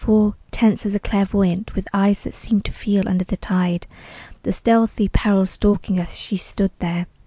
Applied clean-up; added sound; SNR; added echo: none; none; none; none.